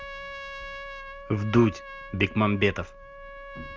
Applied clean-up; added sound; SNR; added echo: none; Trumpet; 13 dB; none.